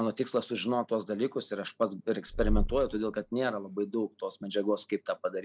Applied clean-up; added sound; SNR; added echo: none; Purr; -1 dB; none.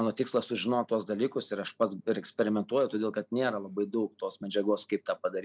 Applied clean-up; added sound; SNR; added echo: none; none; none; none.